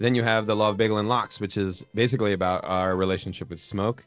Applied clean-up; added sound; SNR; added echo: neural separator model SepFormer DNS4.